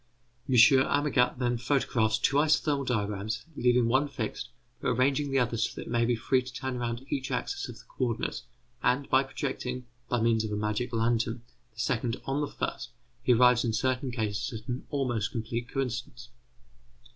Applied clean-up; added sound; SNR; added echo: none; none; none; none.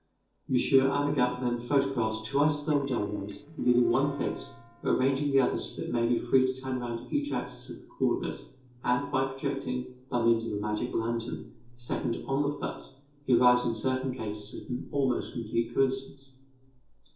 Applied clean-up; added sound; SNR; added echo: neural separator model SepFormer DNS4.